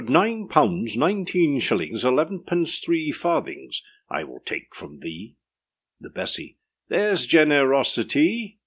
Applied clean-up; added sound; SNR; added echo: none; none; none; none.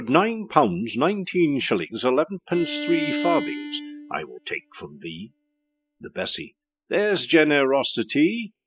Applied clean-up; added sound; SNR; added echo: classical method spectral subtraction.